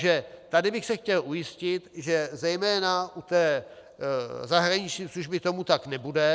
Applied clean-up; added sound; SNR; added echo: none; none; none; none.